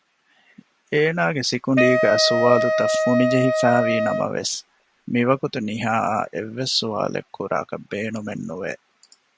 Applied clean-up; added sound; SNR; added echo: none; Wind instrument, woodwind instrument; -1 dB; none.